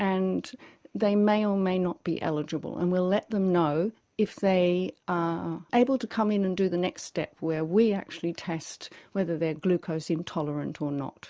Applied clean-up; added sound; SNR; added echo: none; none; none; none.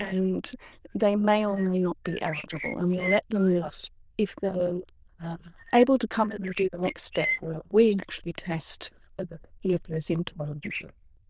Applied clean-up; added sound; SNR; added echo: neural diffusion model UNIVERSE++.